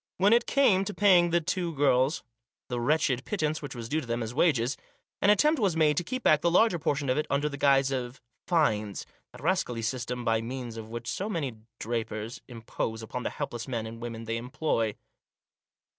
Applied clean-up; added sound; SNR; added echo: none; none; none; none.